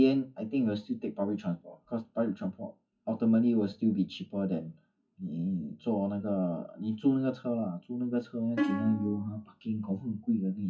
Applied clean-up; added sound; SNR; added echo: classical method WPE with log-MMSE.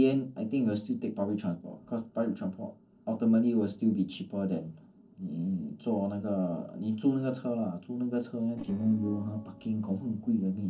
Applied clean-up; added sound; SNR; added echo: neural separator model SepFormer DNS4.